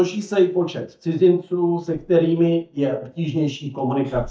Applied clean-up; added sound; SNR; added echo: neural mask model DeepFilterNet 3.